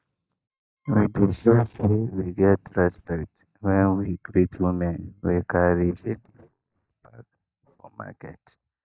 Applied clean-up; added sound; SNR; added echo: neural mask model DeepFilterNet 3.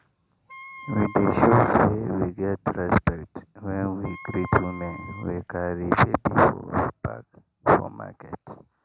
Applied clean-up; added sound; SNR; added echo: none; Wind instrument, woodwind instrument; 18 dB; none.